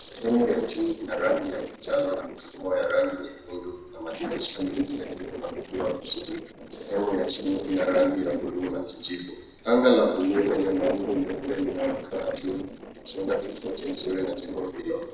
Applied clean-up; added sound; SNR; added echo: neural separator model SepFormer DNS4.